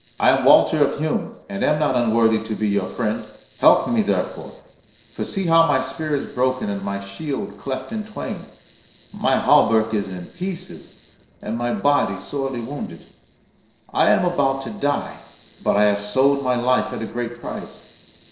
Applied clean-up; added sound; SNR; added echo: neural separator model SepFormer DNS4.